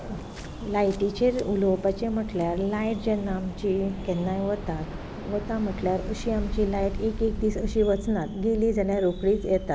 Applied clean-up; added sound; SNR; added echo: none; Waves, surf; 9 dB; none.